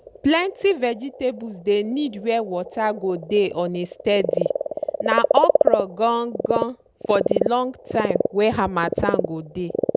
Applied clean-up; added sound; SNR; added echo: none; Frog; 2 dB; none.